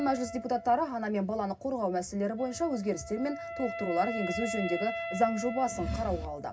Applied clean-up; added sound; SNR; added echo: none; Wind instrument, woodwind instrument; 9 dB; reverberation time 0.4 s.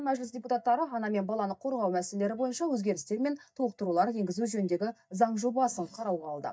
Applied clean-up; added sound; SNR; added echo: neural mask model DeepFilterNet 3.